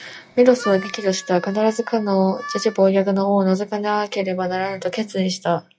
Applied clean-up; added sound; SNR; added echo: classical method log-MMSE.